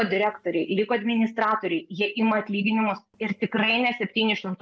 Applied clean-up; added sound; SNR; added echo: none; none; none; none.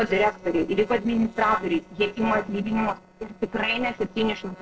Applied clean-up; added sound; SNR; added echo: neural separator model SepFormer DNS4.